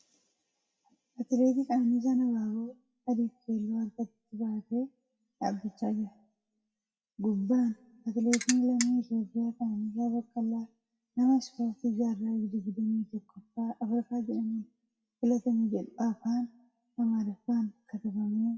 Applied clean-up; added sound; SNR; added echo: classical method WPE with log-MMSE.